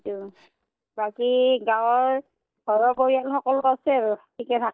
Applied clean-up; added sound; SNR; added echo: neural mask model DeepFilterNet 3.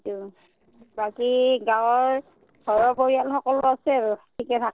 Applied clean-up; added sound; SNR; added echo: neural separator model SepFormer DNS4.